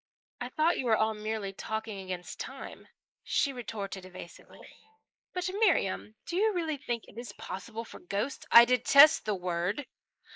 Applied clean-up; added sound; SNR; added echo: neural mask model Resemble Enhance denoiser.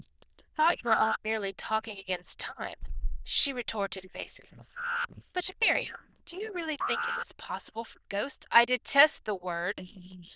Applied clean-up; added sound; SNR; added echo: neural diffusion model UNIVERSE++.